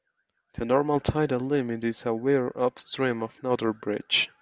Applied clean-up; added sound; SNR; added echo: none; none; none; none.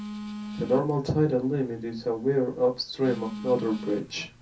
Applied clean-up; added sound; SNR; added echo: none; Telephone; 12 dB; reverberation time 0.3 s.